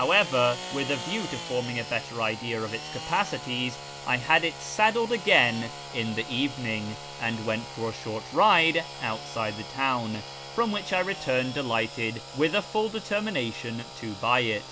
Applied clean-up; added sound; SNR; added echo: none; Sawing / Engine; 12 dB; none.